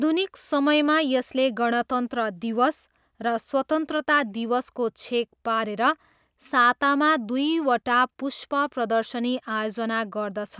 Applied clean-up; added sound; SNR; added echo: none; none; none; none.